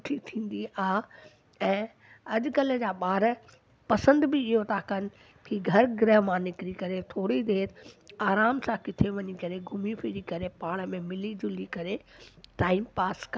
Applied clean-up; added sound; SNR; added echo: none; none; none; none.